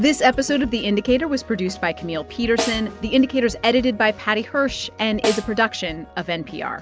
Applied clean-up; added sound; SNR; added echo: none; Snare drum; 10 dB; none.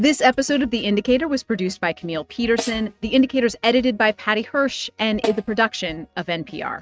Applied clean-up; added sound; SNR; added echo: neural mask model RNNoise.